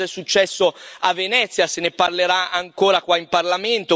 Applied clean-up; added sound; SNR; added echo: none; none; none; none.